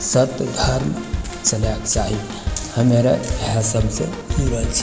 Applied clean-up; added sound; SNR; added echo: none; Drum kit; 6 dB; none.